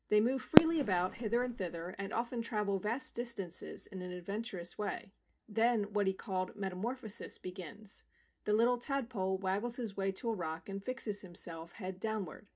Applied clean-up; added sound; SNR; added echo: none; Fireworks; -5 dB; reverberation time 0.3 s.